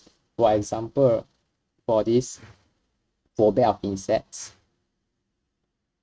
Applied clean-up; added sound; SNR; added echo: neural mask model RNNoise.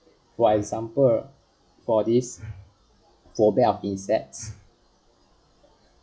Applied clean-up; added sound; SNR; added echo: classical method log-MMSE.